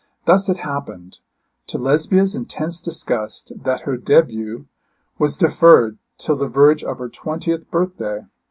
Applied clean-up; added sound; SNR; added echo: none; none; none; none.